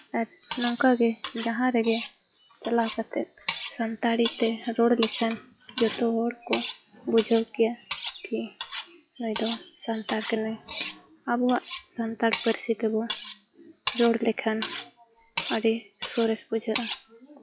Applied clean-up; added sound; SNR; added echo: classical method log-MMSE.